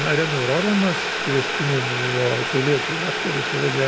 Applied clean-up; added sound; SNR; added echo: none; Boiling; 2 dB; none.